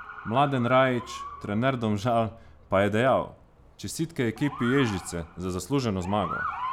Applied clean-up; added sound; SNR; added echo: none; Motor vehicle (road) / Siren; 13 dB; none.